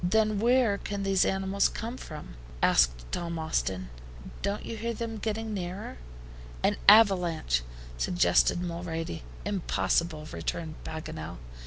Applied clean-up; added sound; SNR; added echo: none; none; none; none.